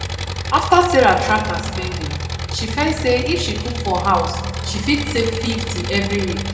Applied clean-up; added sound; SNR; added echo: none; Engine; 5 dB; reverberation time 1.7 s.